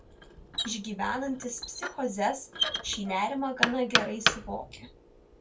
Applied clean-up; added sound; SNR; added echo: none; Knock; 0 dB; reverberation time 0.2 s.